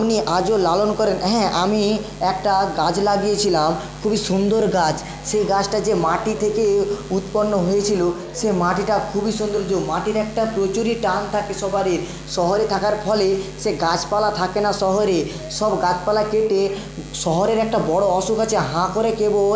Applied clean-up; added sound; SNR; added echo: none; Buzz; 16 dB; none.